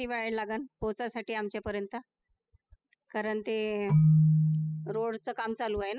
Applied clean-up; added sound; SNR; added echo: classical method spectral subtraction.